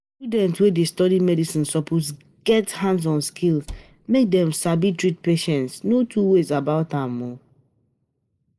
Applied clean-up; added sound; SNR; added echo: neural mask model Resemble Enhance denoiser.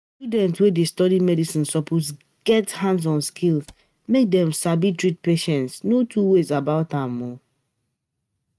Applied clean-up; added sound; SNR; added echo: neural mask model RNNoise.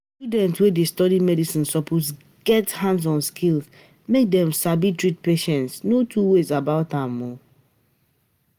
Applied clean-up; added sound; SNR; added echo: none; none; none; none.